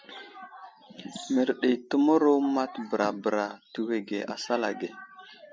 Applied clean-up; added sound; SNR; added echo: none; none; none; none.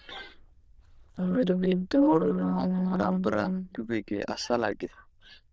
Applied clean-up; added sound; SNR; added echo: neural diffusion model UNIVERSE++.